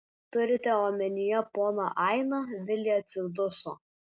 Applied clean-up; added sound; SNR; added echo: none; none; none; none.